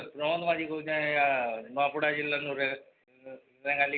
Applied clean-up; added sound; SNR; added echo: none; none; none; none.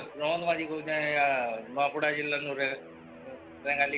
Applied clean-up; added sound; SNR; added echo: none; Guitar; 18 dB; none.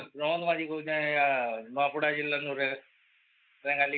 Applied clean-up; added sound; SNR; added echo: neural mask model Resemble Enhance denoiser.